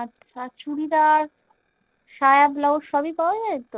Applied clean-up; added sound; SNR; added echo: neural separator model SepFormer DNS4.